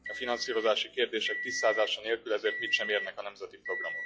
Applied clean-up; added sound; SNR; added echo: classical method log-MMSE.